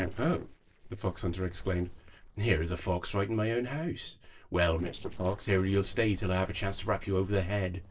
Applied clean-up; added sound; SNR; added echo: neural separator model SepFormer DNS4.